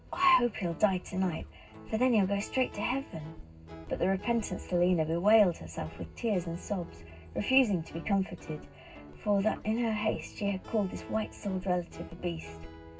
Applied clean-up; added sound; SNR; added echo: none; Guitar; 16 dB; reverberation time 0.4 s.